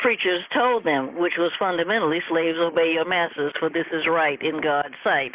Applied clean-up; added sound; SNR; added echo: neural mask model Resemble Enhance denoiser.